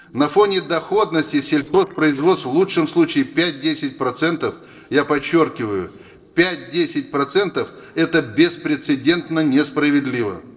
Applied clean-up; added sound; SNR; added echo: neural separator model SepFormer DNS4.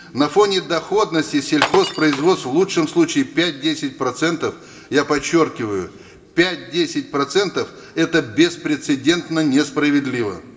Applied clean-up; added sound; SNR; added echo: none; Glass; 9 dB; reverberation time 1.4 s.